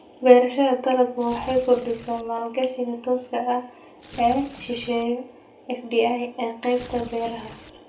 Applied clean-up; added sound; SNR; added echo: none; Tearing; 18 dB; reverberation time 0.3 s.